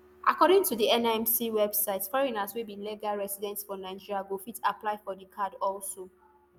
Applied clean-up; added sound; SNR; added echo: none; none; none; none.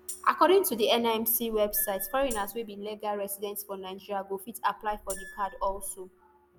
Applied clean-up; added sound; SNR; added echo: none; Tambourine + Squeak / Screech; 15 dB; none.